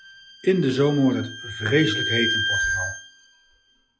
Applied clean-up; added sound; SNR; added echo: classical method log-MMSE.